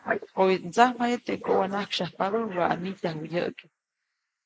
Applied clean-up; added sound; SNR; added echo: neural mask model Resemble Enhance denoiser.